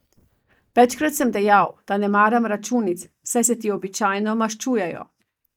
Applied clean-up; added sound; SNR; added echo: neural mask model DeepFilterNet 3.